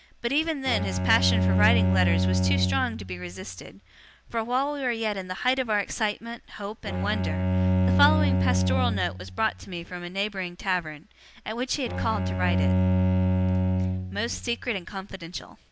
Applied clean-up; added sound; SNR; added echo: none; Bowed string instrument; -4 dB; none.